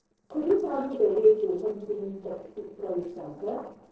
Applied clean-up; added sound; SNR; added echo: neural separator model SepFormer DNS4.